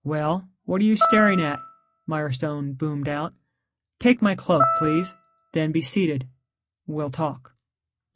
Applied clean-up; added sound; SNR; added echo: classical method log-MMSE.